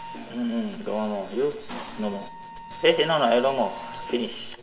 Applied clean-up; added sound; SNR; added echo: none; Mechanisms; 15 dB; reverberation time 0.2 s.